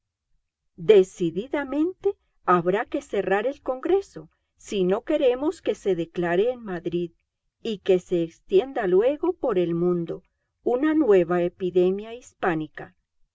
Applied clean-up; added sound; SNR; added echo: none; none; none; none.